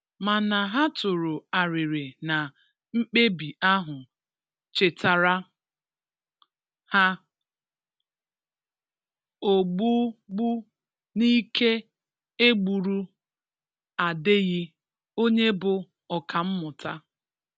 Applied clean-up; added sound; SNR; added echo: none; none; none; none.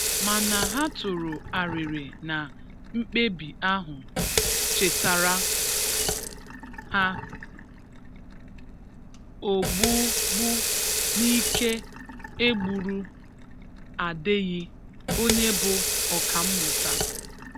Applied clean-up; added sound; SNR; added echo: none; Sink (filling or washing) / Water tap, faucet; -1 dB; none.